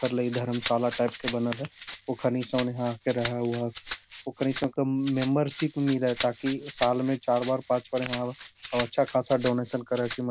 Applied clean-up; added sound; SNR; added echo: none; Rattle (instrument); 6 dB; none.